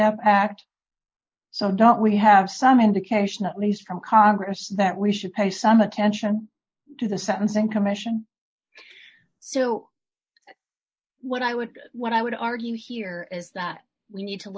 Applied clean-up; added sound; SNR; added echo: neural mask model Resemble Enhance denoiser.